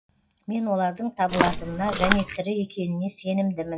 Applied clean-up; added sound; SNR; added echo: classical method WPE with log-MMSE.